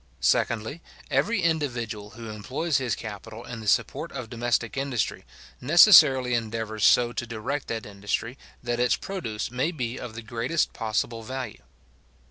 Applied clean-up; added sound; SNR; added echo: none; none; none; none.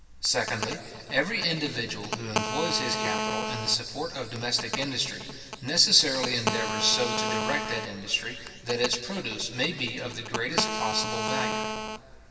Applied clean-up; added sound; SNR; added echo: none; Telephone; 4 dB; reverberation time 2.4 s.